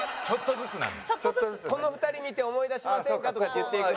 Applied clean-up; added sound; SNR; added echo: none; none; none; none.